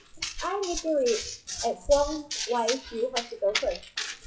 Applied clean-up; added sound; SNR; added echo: classical method WPE with log-MMSE.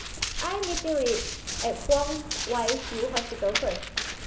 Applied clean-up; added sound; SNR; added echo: none; Run; 4 dB; reverberation time 0.2 s.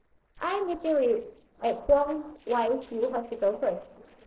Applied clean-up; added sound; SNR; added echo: neural separator model SepFormer DNS4.